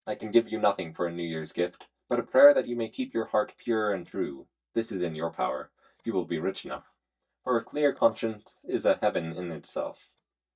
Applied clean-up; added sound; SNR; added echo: neural mask model DeepFilterNet 3.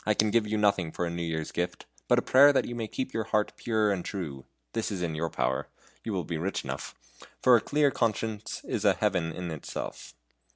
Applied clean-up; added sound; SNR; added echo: none; none; none; none.